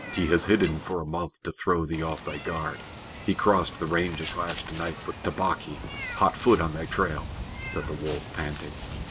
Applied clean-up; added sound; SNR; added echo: none; Meow + Shatter; 10 dB; none.